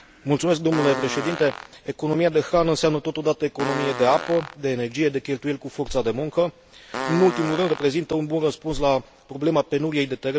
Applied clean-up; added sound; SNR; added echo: none; Fart; 11 dB; none.